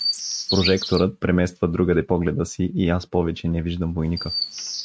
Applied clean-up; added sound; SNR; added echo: neural mask model RNNoise.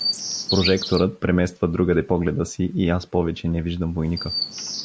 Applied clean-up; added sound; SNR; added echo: none; Chirp, tweet; 9 dB; none.